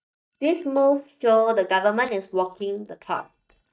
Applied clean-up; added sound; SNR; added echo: neural mask model DeepFilterNet 3.